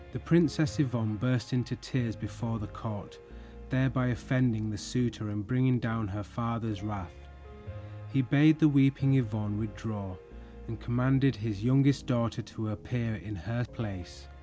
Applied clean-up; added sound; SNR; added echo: none; Piano; 16 dB; none.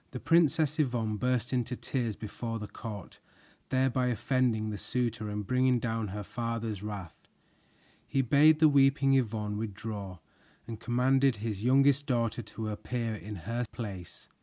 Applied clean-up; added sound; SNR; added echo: none; none; none; none.